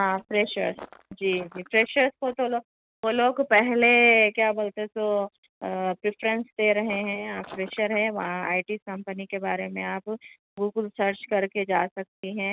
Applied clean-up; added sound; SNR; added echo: neural mask model RNNoise.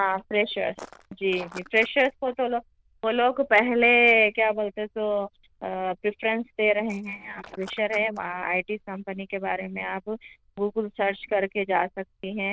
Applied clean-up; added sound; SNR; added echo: neural diffusion model UNIVERSE++.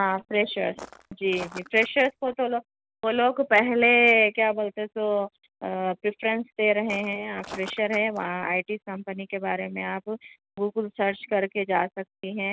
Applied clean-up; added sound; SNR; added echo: none; Walk, footsteps; 17 dB; none.